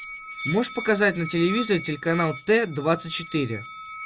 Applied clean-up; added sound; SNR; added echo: none; Musical instrument; 11 dB; none.